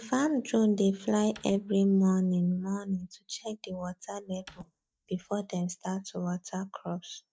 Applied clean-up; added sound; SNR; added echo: neural mask model DeepFilterNet 3.